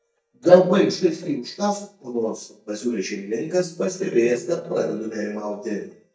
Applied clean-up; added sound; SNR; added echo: neural mask model DeepFilterNet 3.